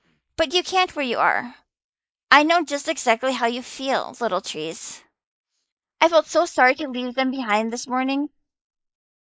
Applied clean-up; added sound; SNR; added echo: neural mask model Resemble Enhance denoiser.